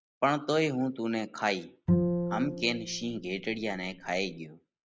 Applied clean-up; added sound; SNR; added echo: none; Bowed string instrument; 1 dB; none.